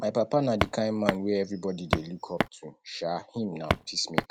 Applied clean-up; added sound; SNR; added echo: none; Walk, footsteps; 0 dB; none.